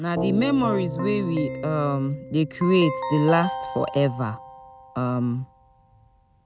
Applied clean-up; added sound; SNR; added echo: none; Keyboard (musical); 8 dB; none.